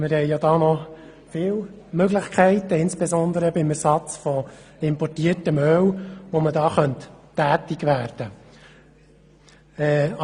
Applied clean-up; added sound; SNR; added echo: none; none; none; none.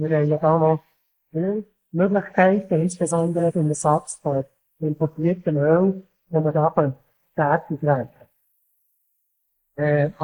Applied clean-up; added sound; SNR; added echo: neural mask model Resemble Enhance denoiser.